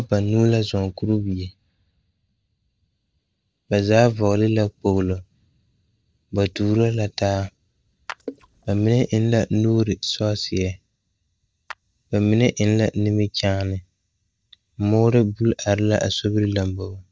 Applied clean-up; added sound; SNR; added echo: neural mask model DeepFilterNet 3.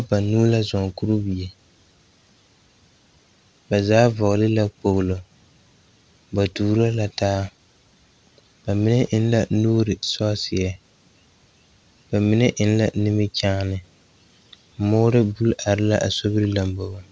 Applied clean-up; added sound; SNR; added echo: none; none; none; none.